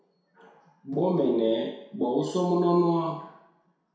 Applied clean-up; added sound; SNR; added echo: none; none; none; reverberation time 0.7 s.